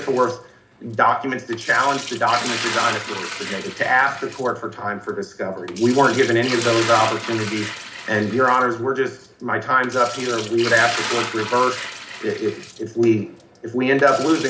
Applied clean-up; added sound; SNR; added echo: none; Liquid; 10 dB; reverberation time 0.4 s.